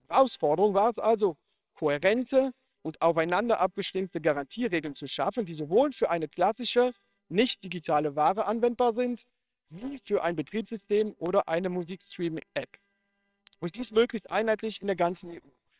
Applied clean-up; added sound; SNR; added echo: neural separator model SepFormer WHAMR!.